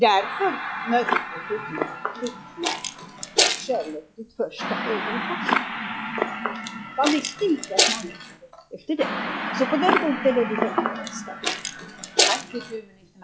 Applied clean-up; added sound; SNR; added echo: classical method log-MMSE.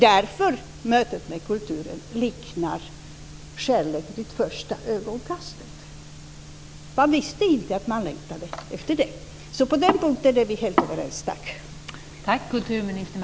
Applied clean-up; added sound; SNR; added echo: none; none; none; none.